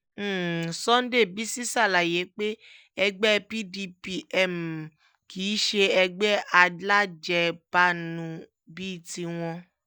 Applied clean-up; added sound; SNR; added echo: none; none; none; none.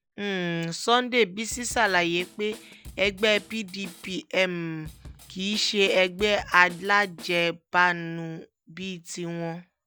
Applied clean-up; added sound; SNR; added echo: none; Drum kit; 20 dB; none.